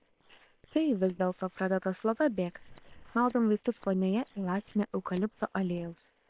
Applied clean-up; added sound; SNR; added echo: neural separator model SepFormer WHAM!.